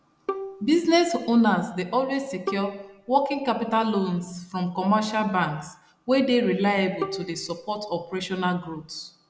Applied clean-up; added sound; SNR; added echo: none; Bowed string instrument; 13 dB; none.